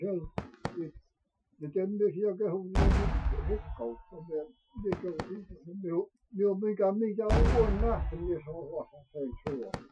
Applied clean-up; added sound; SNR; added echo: classical method Wiener filter.